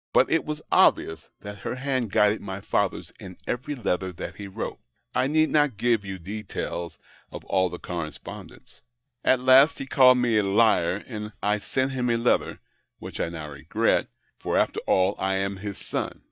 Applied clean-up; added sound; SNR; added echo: neural mask model DeepFilterNet 3.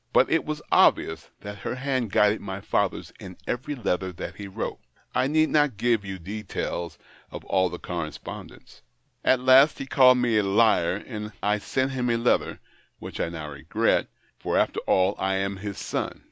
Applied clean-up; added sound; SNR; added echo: none; none; none; none.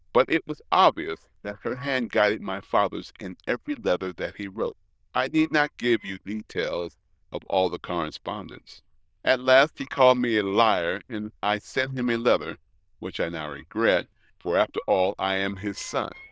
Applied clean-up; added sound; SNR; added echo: neural diffusion model UNIVERSE++.